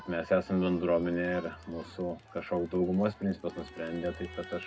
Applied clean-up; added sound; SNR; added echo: none; Crowd; 20 dB; reverberation time 0.2 s.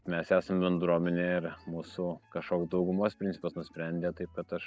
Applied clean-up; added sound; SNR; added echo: none; none; none; none.